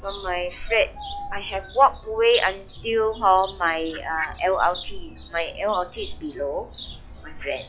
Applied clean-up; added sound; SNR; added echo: classical method log-MMSE.